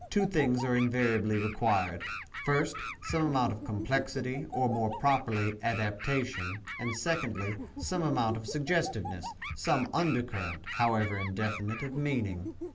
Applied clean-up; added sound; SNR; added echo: none; Animal; 10 dB; none.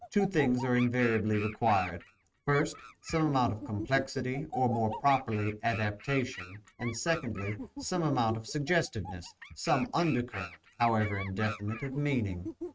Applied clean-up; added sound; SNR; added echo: neural mask model RNNoise.